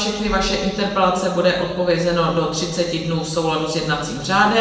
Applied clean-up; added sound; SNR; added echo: none; none; none; reverberation time 1.2 s.